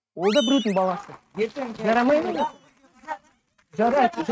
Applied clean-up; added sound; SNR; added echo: neural mask model RNNoise.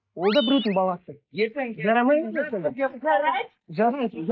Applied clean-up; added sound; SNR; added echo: neural mask model Resemble Enhance denoiser.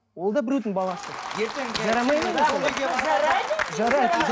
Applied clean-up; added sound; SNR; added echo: none; none; none; none.